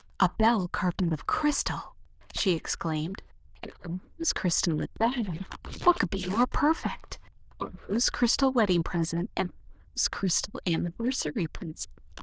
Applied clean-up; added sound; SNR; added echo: neural diffusion model UNIVERSE++.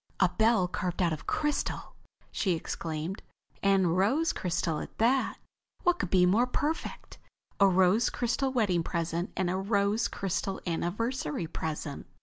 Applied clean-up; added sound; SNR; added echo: none; none; none; none.